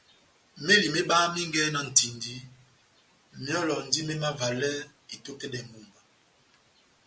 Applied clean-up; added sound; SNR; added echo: none; none; none; none.